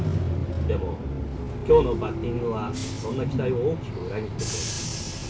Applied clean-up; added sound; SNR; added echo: none; Bus / Engine; 0 dB; reverberation time 0.2 s.